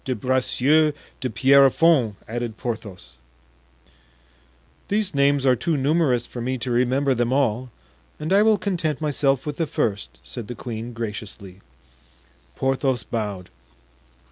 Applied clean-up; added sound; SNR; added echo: none; none; none; none.